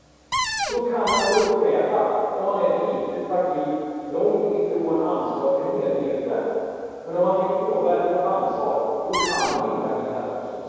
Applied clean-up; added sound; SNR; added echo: none; Cupboard open or close; 3 dB; reverberation time 2.2 s.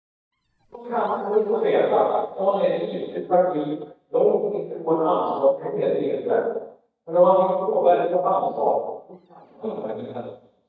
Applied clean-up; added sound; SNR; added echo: neural mask model DeepFilterNet 3.